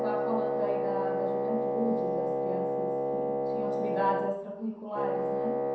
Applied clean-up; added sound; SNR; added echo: none; Wind instrument, woodwind instrument; -5 dB; reverberation time 0.7 s.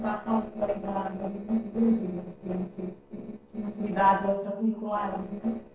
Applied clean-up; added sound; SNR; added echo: neural separator model SepFormer DNS4.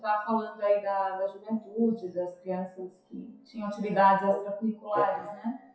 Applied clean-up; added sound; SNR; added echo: classical method WPE with log-MMSE.